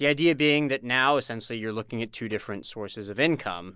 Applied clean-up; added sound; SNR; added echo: none; none; none; none.